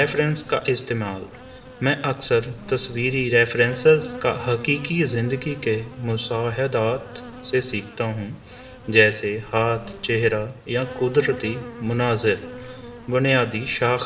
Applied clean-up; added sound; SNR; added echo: none; Insect; 16 dB; reverberation time 2.2 s.